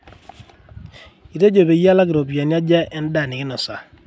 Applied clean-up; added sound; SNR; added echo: none; none; none; none.